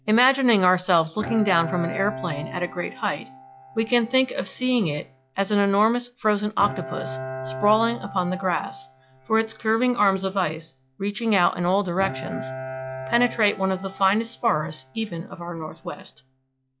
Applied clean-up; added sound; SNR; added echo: classical method log-MMSE.